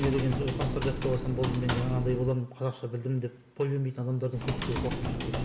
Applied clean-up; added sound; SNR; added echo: none; Typing; 3 dB; none.